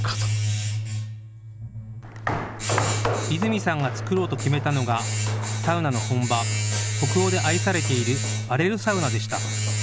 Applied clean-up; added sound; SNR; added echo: none; Domestic sounds, home sounds; 1 dB; none.